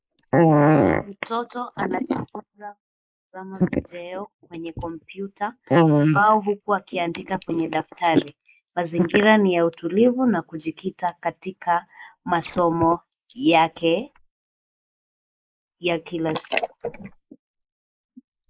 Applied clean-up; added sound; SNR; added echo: neural mask model Resemble Enhance denoiser.